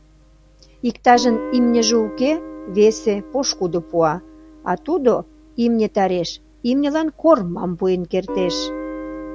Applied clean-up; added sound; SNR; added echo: none; Guitar; 13 dB; none.